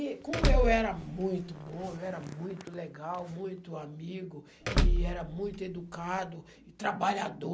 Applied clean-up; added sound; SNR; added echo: none; Door / Car; -4 dB; none.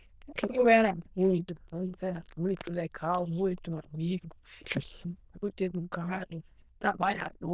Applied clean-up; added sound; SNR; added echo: neural diffusion model UNIVERSE++.